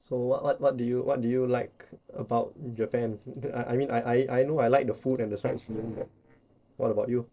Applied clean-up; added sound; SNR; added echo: neural separator model SepFormer DNS4.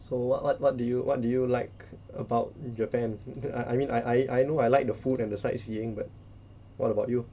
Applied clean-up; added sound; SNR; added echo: none; none; none; none.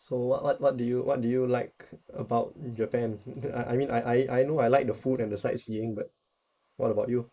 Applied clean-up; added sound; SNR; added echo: neural mask model Resemble Enhance denoiser.